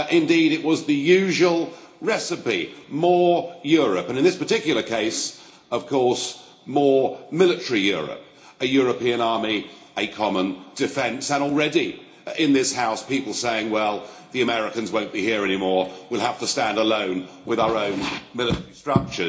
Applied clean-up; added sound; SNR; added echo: none; none; none; reverberation time 0.4 s.